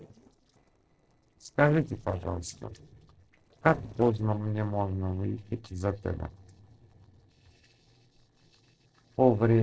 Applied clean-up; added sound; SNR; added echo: neural separator model SepFormer DNS4.